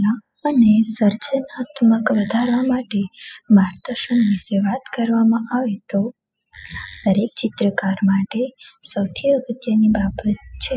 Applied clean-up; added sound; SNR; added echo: classical method spectral subtraction.